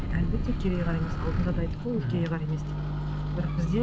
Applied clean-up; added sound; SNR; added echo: none; Microwave oven; -1 dB; none.